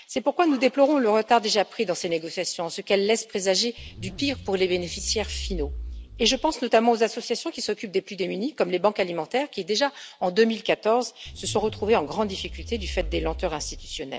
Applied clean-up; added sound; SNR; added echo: none; Zipper (clothing); 11 dB; none.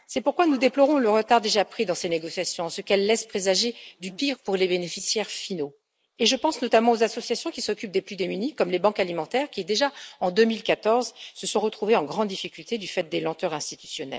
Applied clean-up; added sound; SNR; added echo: neural mask model Resemble Enhance denoiser.